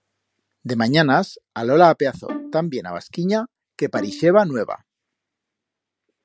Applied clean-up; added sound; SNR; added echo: none; Bowed string instrument; 13 dB; none.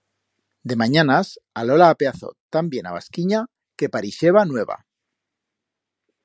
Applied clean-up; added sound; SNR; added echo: none; none; none; none.